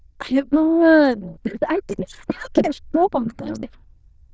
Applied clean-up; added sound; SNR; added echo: neural diffusion model UNIVERSE++.